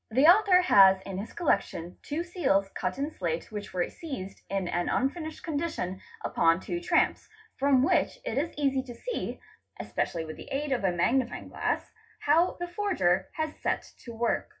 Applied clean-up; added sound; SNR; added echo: none; none; none; reverberation time 0.4 s.